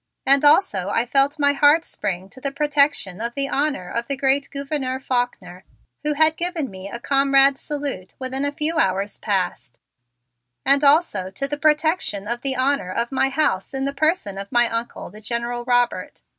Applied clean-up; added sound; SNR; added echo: none; none; none; none.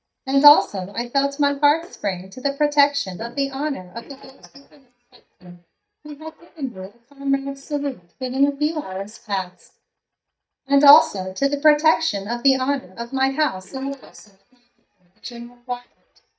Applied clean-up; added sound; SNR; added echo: neural mask model DeepFilterNet 3.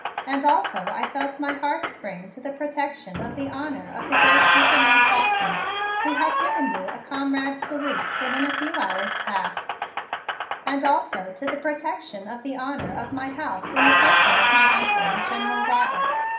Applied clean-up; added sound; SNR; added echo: none; Squeak; -4 dB; reverberation time 0.5 s.